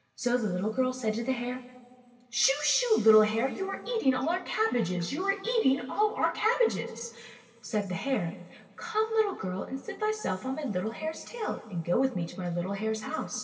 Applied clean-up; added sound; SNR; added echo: none; none; none; reverberation time 2.6 s.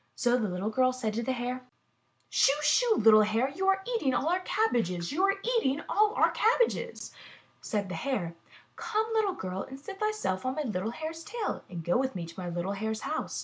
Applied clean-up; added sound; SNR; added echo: none; none; none; none.